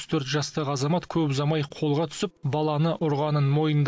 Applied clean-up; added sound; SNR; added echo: none; none; none; none.